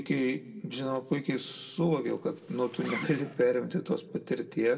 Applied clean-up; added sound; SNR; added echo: none; Zipper (clothing); 14 dB; reverberation time 0.9 s.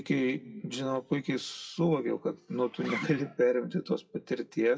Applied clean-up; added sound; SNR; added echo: classical method WPE with log-MMSE.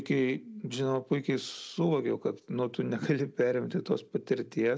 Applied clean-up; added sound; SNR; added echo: none; none; none; none.